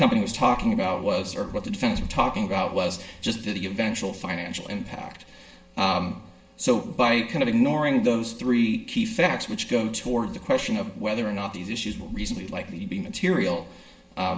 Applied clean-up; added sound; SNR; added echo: none; none; none; reverberation time 0.5 s.